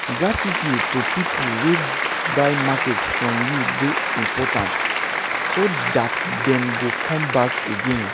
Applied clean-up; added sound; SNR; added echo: none; Applause; -1 dB; none.